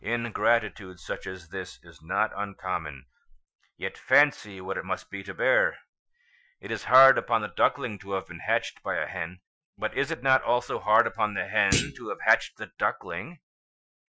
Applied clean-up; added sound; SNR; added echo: classical method Wiener filter.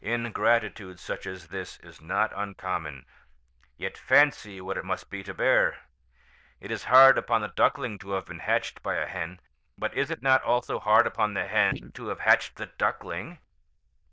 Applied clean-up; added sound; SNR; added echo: neural diffusion model UNIVERSE++.